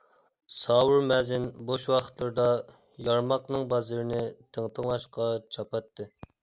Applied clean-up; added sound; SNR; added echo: none; none; none; none.